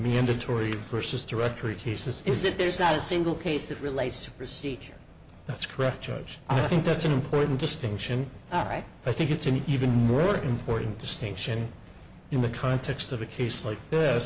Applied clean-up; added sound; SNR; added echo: none; none; none; none.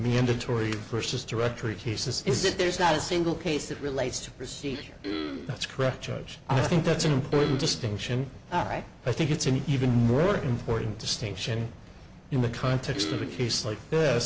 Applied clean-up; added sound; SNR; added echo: none; Cough; 9 dB; none.